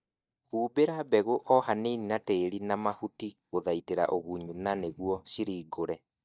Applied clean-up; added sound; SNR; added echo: neural mask model DeepFilterNet 3.